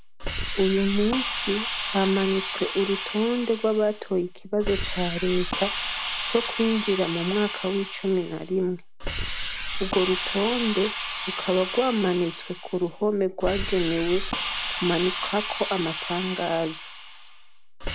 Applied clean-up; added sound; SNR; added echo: none; Hiss; 5 dB; none.